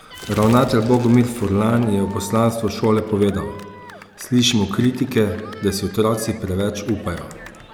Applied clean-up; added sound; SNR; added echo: none; Crumpling, crinkling + Cheering; 19 dB; none.